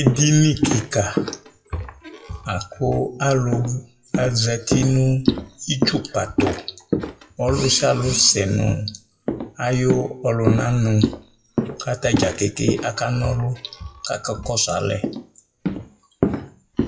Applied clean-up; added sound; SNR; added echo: classical method WPE with log-MMSE.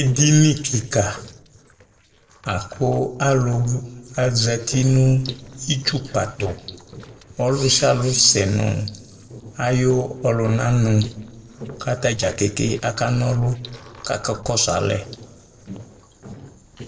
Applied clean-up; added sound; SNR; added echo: neural separator model SepFormer DNS4.